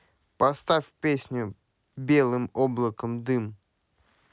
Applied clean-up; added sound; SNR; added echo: none; none; none; none.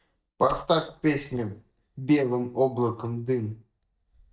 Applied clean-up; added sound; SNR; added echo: neural mask model DeepFilterNet 3.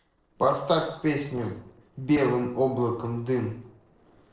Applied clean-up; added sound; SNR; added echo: neural separator model SepFormer DNS4.